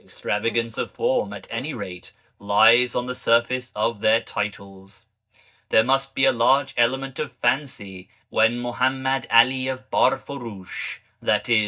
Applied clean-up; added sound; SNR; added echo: neural mask model DeepFilterNet 3.